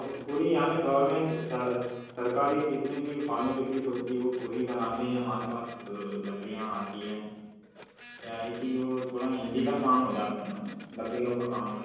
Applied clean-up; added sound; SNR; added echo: none; Printer; 19 dB; reverberation time 1.3 s.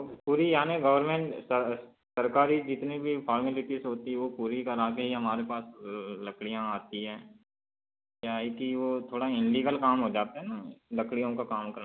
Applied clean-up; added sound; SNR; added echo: none; none; none; none.